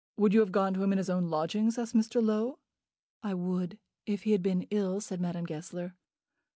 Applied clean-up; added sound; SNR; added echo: none; none; none; none.